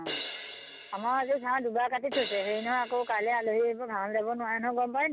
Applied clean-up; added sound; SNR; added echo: none; Crash cymbal; 9 dB; none.